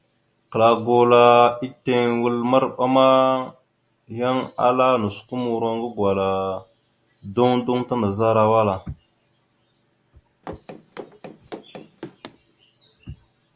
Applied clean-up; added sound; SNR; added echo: none; Run; 18 dB; none.